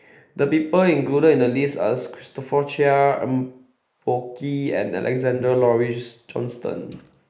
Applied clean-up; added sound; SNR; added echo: neural mask model Resemble Enhance denoiser.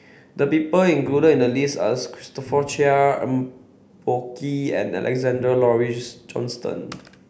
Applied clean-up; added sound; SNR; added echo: none; Organ; 20 dB; none.